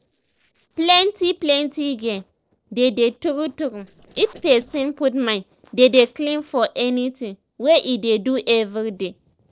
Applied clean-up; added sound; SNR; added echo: neural separator model SepFormer DNS4.